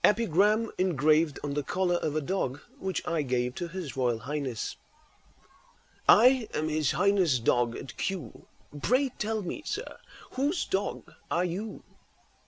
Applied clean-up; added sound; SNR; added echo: none; none; none; none.